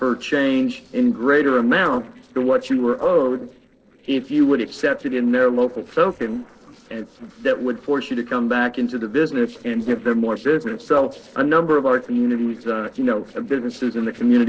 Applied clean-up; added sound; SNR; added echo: neural separator model SepFormer DNS4.